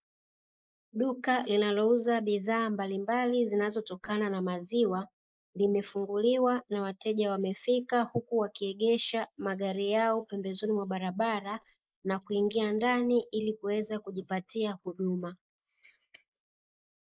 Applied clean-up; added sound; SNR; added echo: neural mask model Resemble Enhance denoiser.